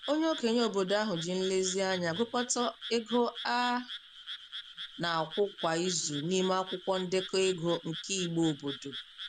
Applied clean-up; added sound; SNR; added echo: none; Frog; 12 dB; none.